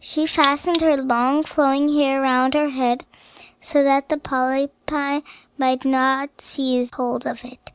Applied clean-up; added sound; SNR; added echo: none; Cutlery, silverware; 10 dB; none.